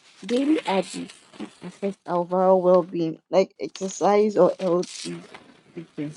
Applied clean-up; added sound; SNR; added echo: neural mask model RNNoise.